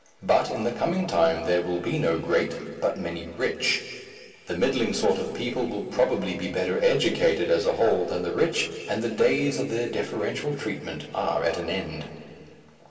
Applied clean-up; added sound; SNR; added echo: none; none; none; reverberation time 2.7 s.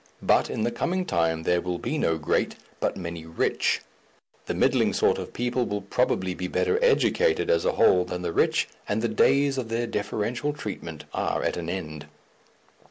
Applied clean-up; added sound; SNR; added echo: none; none; none; none.